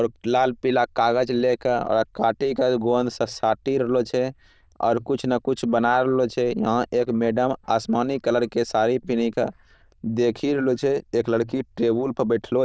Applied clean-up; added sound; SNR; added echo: neural diffusion model UNIVERSE++.